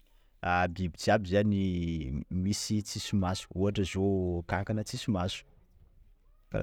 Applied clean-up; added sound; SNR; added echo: none; none; none; none.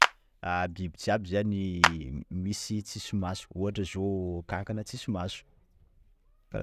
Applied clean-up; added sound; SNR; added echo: none; Clapping; -2 dB; none.